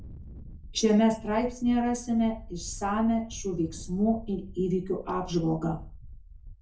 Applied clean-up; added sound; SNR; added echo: none; Wind; 15 dB; reverberation time 0.3 s.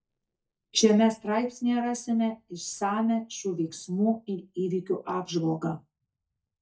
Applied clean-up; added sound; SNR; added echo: neural mask model DeepFilterNet 3.